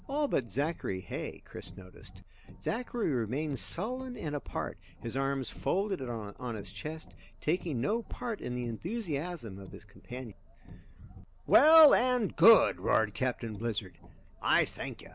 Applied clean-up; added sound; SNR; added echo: none; Car; 19 dB; none.